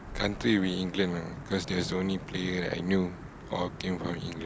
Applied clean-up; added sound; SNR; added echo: none; Thunder / Wind / Rain; 12 dB; none.